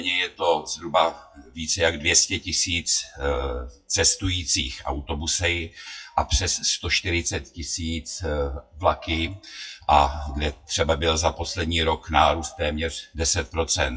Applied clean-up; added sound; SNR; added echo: classical method WPE with log-MMSE.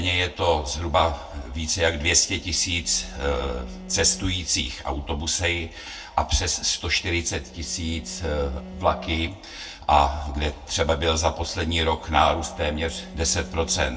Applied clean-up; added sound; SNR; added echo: none; Bowed string instrument; 20 dB; reverberation time 0.2 s.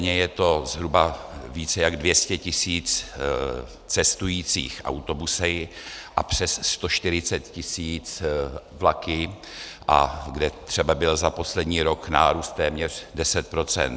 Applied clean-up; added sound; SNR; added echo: none; none; none; none.